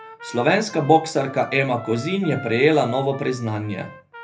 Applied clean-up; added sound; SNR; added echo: none; Trumpet; 18 dB; reverberation time 0.3 s.